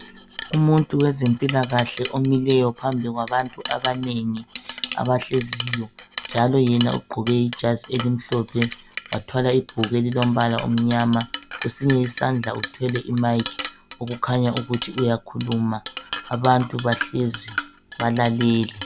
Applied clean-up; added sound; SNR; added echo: none; Chink, clink; 10 dB; none.